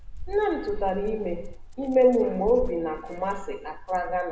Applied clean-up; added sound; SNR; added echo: none; Dog; 10 dB; reverberation time 0.2 s.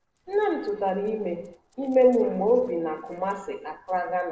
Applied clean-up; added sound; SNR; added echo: neural separator model SepFormer DNS4.